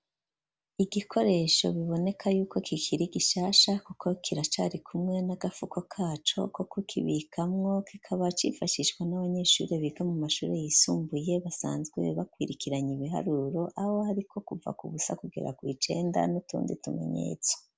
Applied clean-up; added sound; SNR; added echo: none; none; none; none.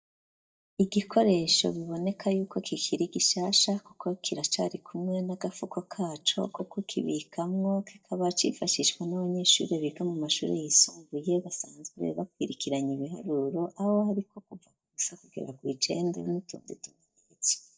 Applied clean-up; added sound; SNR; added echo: neural mask model DeepFilterNet 3.